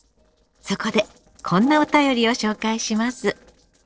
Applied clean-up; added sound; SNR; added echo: neural separator model SepFormer DNS4.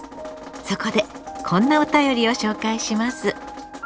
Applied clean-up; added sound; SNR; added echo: none; Drip; 16 dB; none.